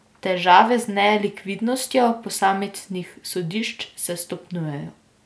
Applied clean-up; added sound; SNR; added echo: none; none; none; none.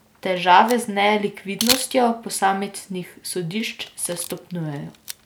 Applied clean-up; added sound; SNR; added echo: none; Camera; 11 dB; none.